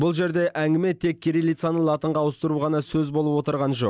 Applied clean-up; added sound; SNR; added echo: none; none; none; none.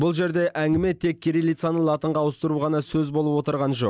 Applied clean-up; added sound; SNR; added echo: none; Thump, thud; 18 dB; none.